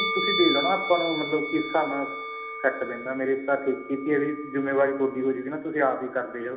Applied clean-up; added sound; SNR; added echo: none; Musical instrument; 6 dB; reverberation time 0.8 s.